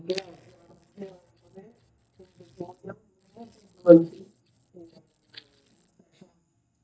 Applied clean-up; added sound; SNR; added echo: neural mask model DeepFilterNet 3.